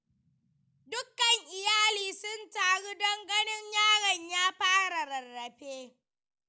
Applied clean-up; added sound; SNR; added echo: none; none; none; none.